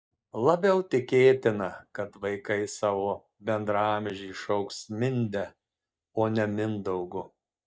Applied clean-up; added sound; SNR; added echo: neural mask model DeepFilterNet 3.